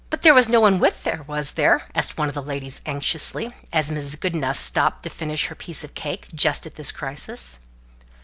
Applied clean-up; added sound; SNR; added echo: none; none; none; none.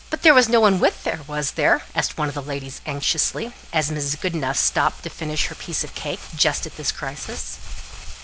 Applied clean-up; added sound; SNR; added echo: none; Crumpling, crinkling; 13 dB; none.